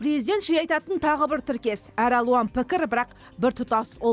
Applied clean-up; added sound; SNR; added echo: none; none; none; none.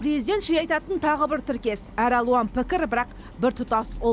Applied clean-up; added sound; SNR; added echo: none; Idling; 17 dB; none.